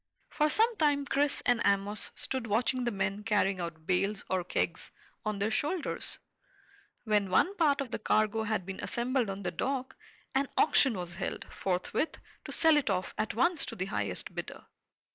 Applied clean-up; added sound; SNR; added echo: neural mask model Resemble Enhance denoiser.